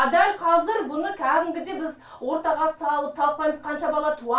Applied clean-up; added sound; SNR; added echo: none; none; none; reverberation time 0.2 s.